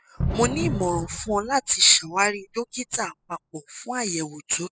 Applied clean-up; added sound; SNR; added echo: classical method spectral subtraction.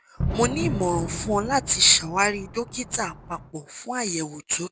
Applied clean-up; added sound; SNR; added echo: none; Fireworks; 7 dB; none.